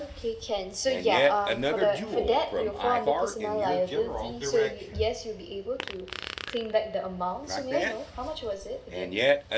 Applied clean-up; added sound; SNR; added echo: none; Fart; 2 dB; none.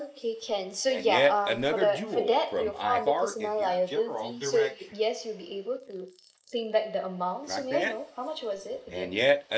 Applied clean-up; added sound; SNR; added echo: neural mask model Resemble Enhance denoiser.